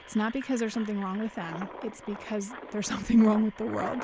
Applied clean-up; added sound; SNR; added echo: none; Engine; 14 dB; none.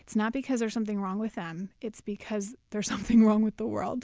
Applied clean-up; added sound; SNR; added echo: none; none; none; none.